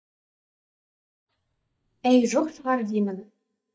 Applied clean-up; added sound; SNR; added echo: neural mask model DeepFilterNet 3.